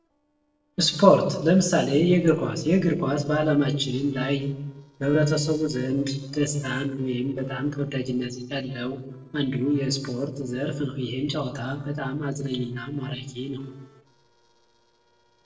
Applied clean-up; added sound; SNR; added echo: neural separator model SepFormer DNS4.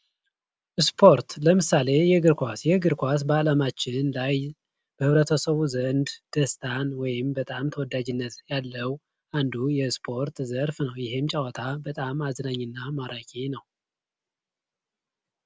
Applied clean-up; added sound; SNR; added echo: none; none; none; none.